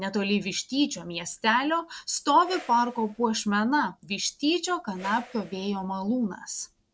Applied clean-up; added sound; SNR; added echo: neural separator model SepFormer DNS4.